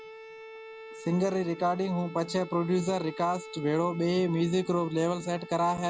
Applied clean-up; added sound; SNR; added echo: none; Bowed string instrument; 16 dB; none.